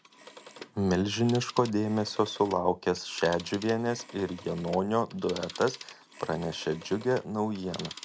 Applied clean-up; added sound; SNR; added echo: none; Telephone; 17 dB; none.